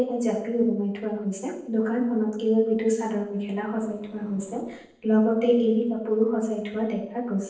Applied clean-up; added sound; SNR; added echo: neural separator model SepFormer DNS4.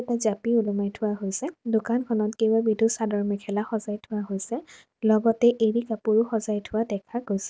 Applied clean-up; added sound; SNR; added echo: none; none; none; none.